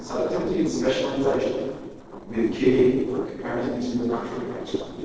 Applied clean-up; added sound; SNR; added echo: neural separator model SepFormer DNS4.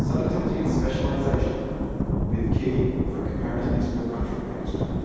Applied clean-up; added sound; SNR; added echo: none; Thunder / Rain; -4 dB; reverberation time 2.1 s.